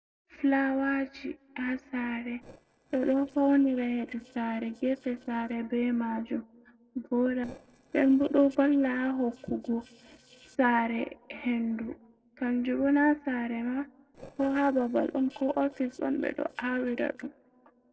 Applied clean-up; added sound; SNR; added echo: neural separator model SepFormer DNS4.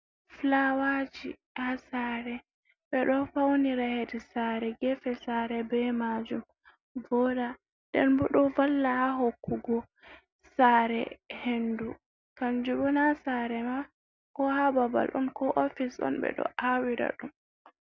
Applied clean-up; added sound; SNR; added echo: none; none; none; none.